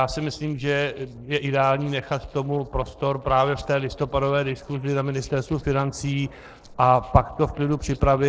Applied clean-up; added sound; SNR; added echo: neural separator model SepFormer DNS4.